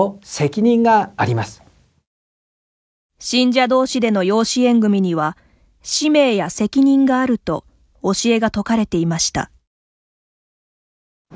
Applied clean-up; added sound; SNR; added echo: none; none; none; none.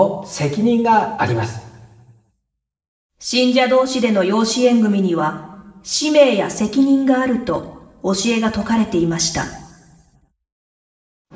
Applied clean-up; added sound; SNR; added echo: none; none; none; reverberation time 1.4 s.